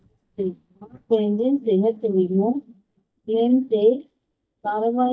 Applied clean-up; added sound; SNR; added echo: neural mask model DeepFilterNet 3.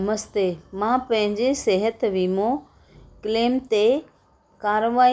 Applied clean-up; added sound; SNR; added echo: none; none; none; none.